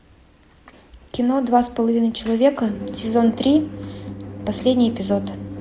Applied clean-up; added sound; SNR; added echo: none; none; none; none.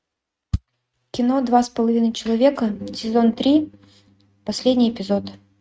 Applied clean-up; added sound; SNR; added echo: neural mask model RNNoise.